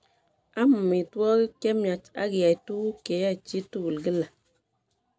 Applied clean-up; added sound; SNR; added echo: none; none; none; none.